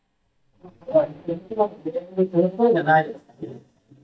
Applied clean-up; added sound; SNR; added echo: neural mask model DeepFilterNet 3.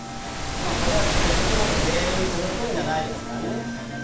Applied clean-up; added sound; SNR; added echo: none; Waves, surf; -3 dB; reverberation time 0.5 s.